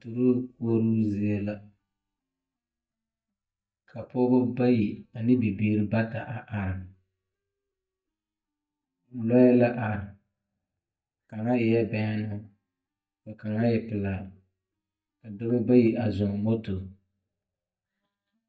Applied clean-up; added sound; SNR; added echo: neural mask model DeepFilterNet 3.